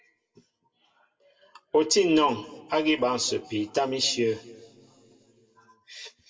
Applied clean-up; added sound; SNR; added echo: none; none; none; reverberation time 2.1 s.